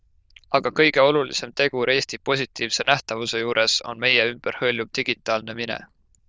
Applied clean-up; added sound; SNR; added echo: neural diffusion model UNIVERSE++.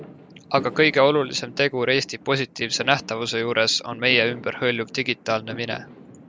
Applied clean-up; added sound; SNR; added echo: none; Fireworks; 17 dB; none.